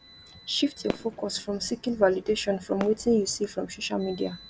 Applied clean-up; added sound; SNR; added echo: none; Fireworks; 15 dB; none.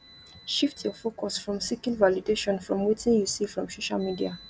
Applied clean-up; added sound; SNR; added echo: none; none; none; none.